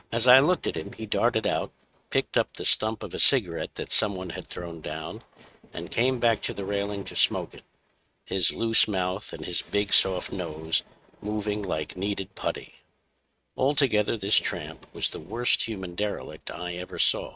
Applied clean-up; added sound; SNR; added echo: neural mask model RNNoise.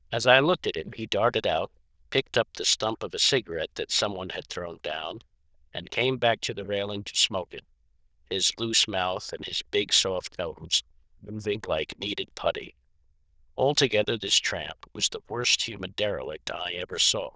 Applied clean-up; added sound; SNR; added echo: neural diffusion model UNIVERSE++.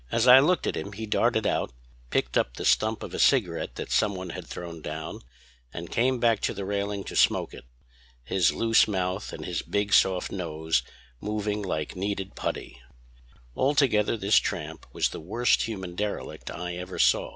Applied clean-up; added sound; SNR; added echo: none; none; none; none.